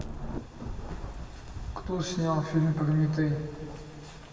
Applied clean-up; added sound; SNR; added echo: none; Rain / Thunderstorm; 9 dB; reverberation time 2.1 s.